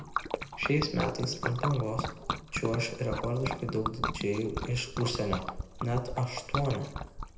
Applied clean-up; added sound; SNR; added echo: none; Liquid; 4 dB; reverberation time 0.8 s.